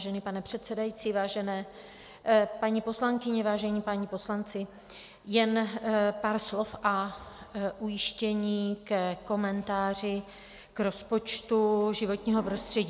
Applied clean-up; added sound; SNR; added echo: none; none; none; none.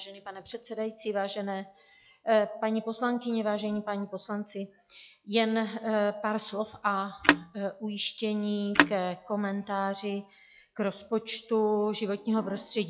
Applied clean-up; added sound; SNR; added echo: classical method log-MMSE.